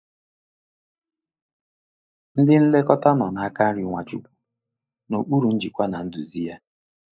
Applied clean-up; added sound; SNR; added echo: neural mask model DeepFilterNet 3.